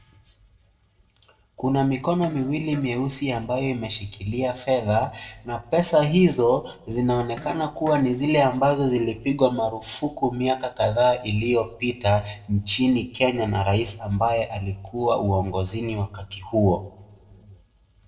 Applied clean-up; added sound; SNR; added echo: neural separator model SepFormer DNS4.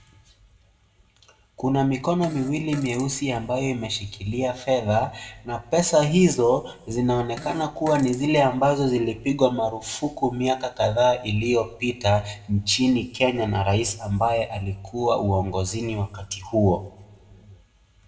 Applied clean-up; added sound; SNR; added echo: none; Fart; 18 dB; reverberation time 0.6 s.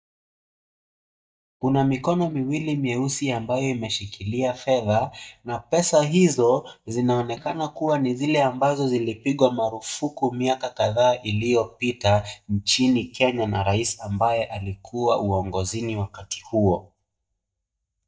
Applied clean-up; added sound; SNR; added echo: neural mask model DeepFilterNet 3.